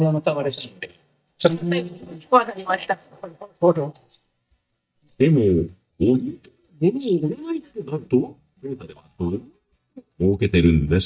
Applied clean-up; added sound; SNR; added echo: neural mask model DeepFilterNet 3.